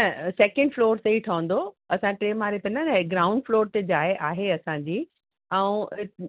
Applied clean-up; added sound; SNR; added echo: none; none; none; none.